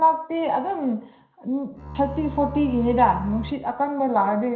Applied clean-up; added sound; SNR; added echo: none; Bowed string instrument; 11 dB; reverberation time 0.5 s.